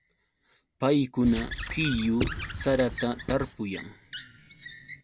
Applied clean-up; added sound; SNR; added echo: none; Squeak / Writing; 8 dB; none.